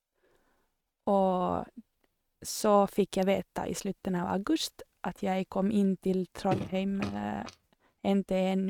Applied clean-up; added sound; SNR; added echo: neural mask model RNNoise.